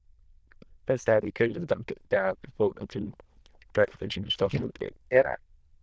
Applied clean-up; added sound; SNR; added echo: neural diffusion model UNIVERSE++.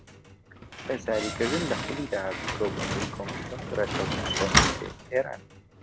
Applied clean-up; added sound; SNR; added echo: none; Slam; -2 dB; none.